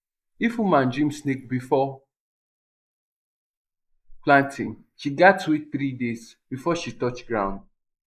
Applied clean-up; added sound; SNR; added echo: neural mask model Resemble Enhance denoiser.